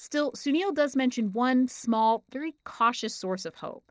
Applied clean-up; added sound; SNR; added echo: neural separator model SepFormer DNS4.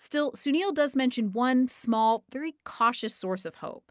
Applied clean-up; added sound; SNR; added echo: none; none; none; none.